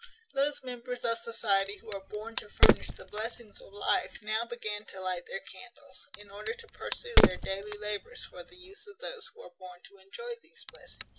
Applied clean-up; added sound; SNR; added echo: none; Crack; -4 dB; none.